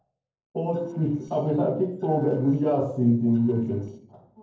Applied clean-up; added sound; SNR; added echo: neural separator model SepFormer DNS4.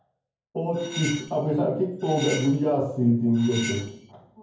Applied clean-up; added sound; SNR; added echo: none; Cutlery, silverware; 11 dB; reverberation time 0.9 s.